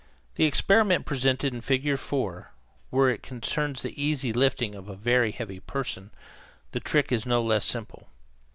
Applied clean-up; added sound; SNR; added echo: none; none; none; none.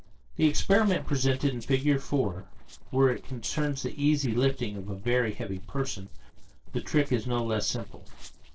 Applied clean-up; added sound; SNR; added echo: neural separator model SepFormer DNS4.